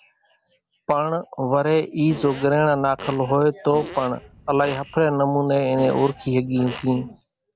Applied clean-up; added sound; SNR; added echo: none; Fart; 17 dB; none.